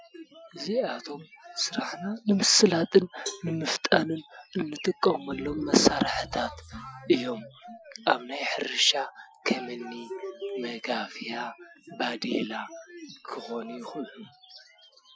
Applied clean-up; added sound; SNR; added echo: classical method Wiener filter.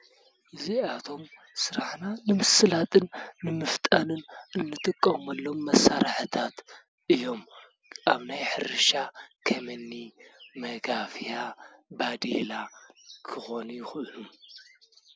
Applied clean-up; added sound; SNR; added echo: none; none; none; none.